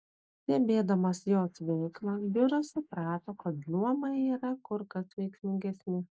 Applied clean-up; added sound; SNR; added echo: neural mask model Resemble Enhance denoiser.